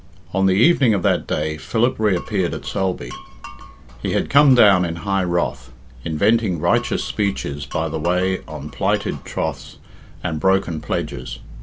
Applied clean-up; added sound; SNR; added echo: none; Glass; 19 dB; none.